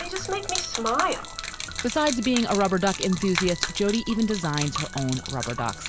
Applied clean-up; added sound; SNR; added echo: none; Gurgling / Liquid; 7 dB; none.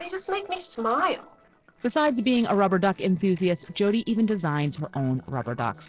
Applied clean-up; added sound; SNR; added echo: neural separator model SepFormer DNS4.